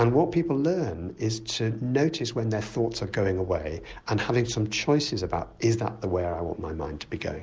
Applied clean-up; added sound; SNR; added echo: none; none; none; none.